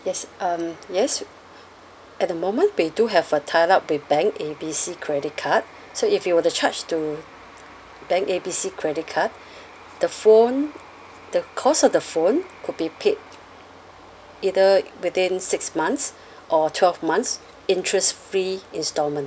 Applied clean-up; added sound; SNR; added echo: none; none; none; none.